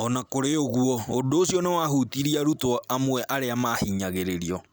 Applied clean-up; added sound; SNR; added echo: none; none; none; none.